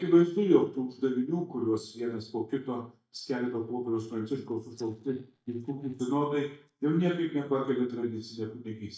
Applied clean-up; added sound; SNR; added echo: neural mask model DeepFilterNet 3.